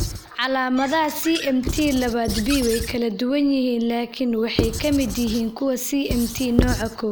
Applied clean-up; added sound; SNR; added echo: none; Squeak / Writing; 7 dB; none.